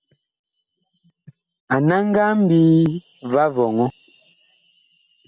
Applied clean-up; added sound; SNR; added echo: none; none; none; none.